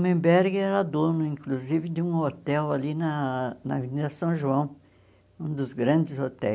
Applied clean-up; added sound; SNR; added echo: none; none; none; none.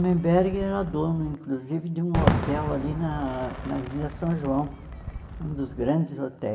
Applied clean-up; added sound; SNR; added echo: none; Fireworks; 5 dB; reverberation time 2.7 s.